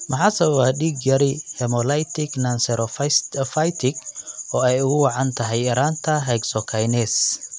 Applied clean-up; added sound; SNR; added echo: none; none; none; none.